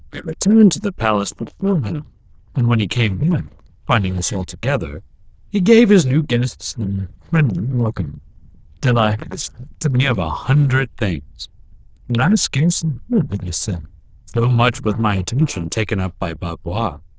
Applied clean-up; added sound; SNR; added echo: neural diffusion model UNIVERSE++.